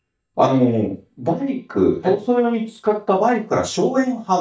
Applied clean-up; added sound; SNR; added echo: neural mask model DeepFilterNet 3.